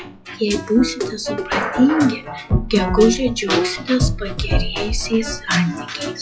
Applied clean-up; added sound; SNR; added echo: classical method WPE with log-MMSE.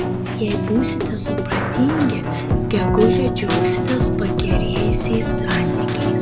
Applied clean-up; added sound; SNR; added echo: none; Keyboard (musical); -4 dB; reverberation time 1.2 s.